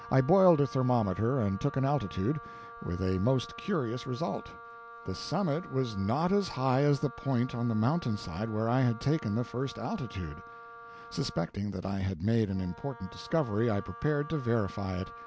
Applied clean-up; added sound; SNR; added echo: none; Wind instrument, woodwind instrument; 17 dB; none.